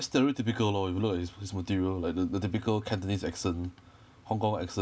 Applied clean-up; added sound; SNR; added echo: none; none; none; none.